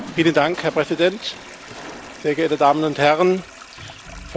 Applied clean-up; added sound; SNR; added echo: none; Toilet flush + Crushing; 17 dB; none.